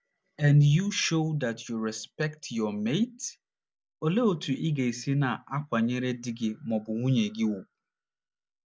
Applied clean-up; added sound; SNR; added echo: none; none; none; none.